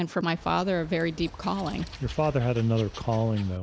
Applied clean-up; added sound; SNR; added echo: none; Wild animals; 15 dB; none.